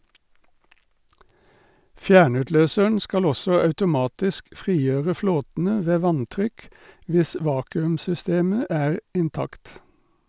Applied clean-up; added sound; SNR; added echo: none; none; none; none.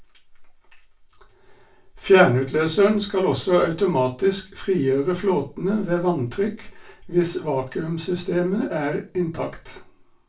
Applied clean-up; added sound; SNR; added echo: none; none; none; reverberation time 0.3 s.